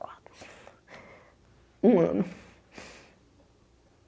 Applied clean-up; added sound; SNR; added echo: none; none; none; none.